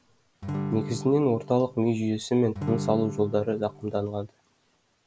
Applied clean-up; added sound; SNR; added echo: none; Acoustic guitar / Strum; 8 dB; none.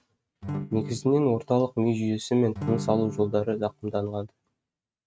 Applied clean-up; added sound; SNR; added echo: neural mask model RNNoise.